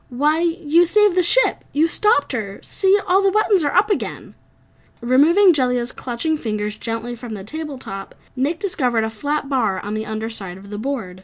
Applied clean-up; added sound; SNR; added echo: none; none; none; none.